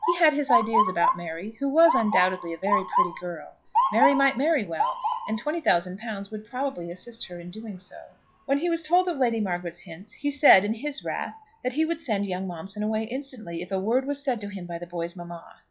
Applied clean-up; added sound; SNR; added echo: classical method log-MMSE.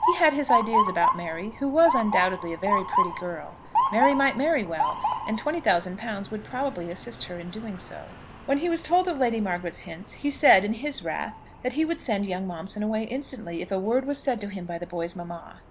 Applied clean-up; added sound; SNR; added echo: none; Motor vehicle (road) / Siren; 4 dB; none.